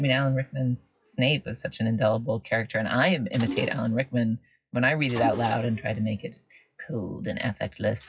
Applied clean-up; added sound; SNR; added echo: classical method WPE with log-MMSE.